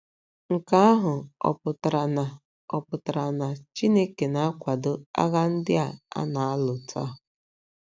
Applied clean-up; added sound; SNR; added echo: none; none; none; none.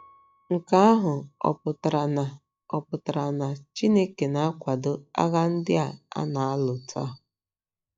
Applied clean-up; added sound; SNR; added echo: classical method log-MMSE.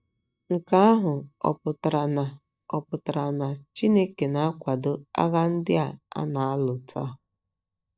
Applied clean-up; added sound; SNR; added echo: neural mask model DeepFilterNet 3.